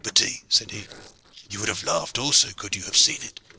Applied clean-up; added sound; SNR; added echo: neural separator model SepFormer DNS4.